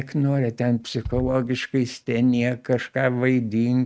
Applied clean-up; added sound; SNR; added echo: neural mask model RNNoise.